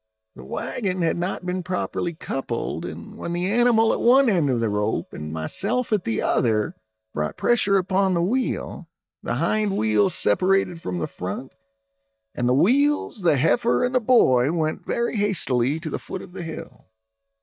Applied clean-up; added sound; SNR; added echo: neural mask model DeepFilterNet 3.